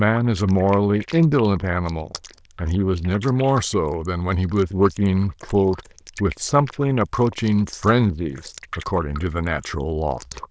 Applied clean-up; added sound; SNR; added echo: neural diffusion model UNIVERSE++.